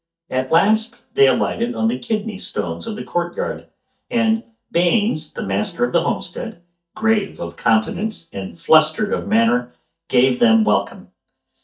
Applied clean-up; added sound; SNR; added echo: neural mask model DeepFilterNet 3.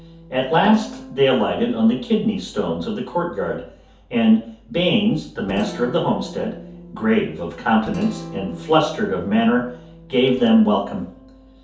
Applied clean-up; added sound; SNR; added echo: none; Guitar; 17 dB; reverberation time 0.5 s.